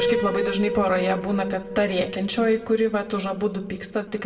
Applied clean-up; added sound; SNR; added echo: none; Piano; 7 dB; reverberation time 1.0 s.